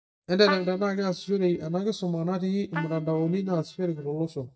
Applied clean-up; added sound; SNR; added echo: neural mask model DeepFilterNet 3.